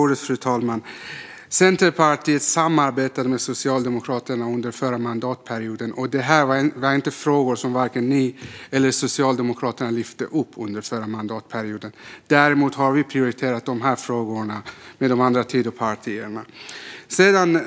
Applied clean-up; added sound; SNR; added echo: none; none; none; none.